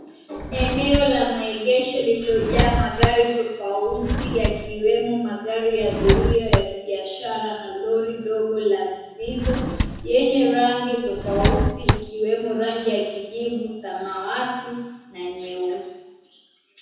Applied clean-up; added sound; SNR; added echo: none; Drawer open or close; 1 dB; reverberation time 1.1 s.